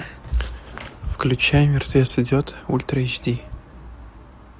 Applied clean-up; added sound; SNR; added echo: none; none; none; none.